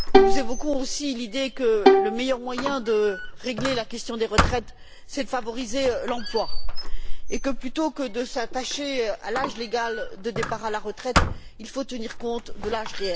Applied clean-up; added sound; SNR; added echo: none; Bowed string instrument + Squeak; -3 dB; none.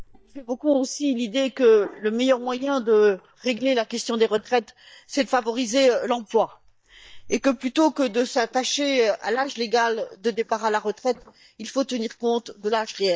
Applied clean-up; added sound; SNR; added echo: neural mask model DeepFilterNet 3.